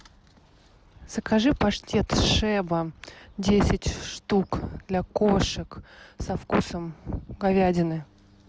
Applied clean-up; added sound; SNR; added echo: none; none; none; none.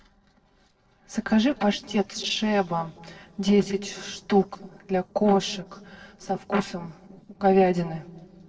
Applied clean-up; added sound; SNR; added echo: neural separator model SepFormer DNS4.